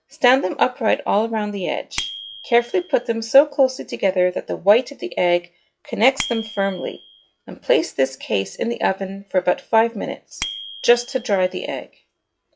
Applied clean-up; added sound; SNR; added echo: classical method log-MMSE.